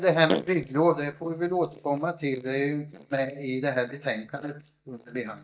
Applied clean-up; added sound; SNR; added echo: neural mask model DeepFilterNet 3.